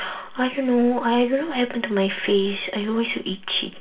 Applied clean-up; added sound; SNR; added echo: none; none; none; reverberation time 0.3 s.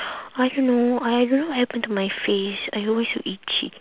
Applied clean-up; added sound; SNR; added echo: none; none; none; none.